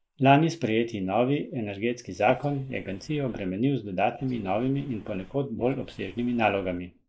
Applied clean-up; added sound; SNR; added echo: neural mask model Resemble Enhance denoiser.